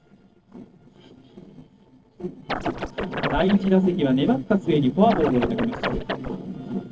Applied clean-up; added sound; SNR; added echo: neural separator model SepFormer DNS4.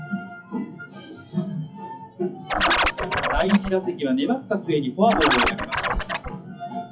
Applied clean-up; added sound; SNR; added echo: classical method WPE with log-MMSE.